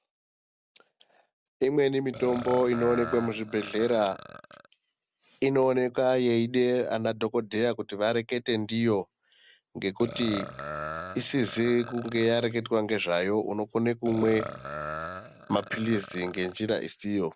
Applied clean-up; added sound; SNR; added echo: none; Burping, eructation; 12 dB; none.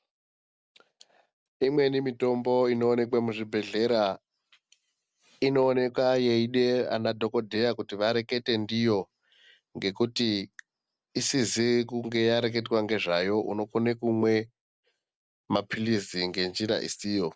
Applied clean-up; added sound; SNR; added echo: none; none; none; none.